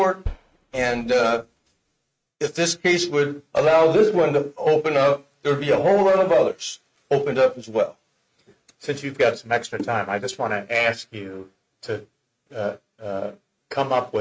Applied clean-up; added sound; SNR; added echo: neural mask model RNNoise.